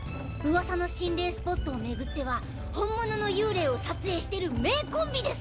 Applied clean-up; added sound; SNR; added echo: none; Engine starting / Motorcycle; 6 dB; none.